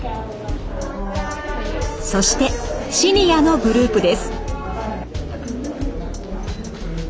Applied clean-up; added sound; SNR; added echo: none; none; none; none.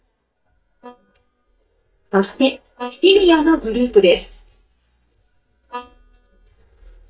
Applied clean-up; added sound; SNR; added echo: neural mask model DeepFilterNet 3.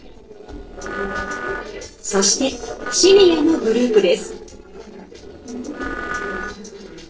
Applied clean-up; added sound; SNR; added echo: neural separator model SepFormer DNS4.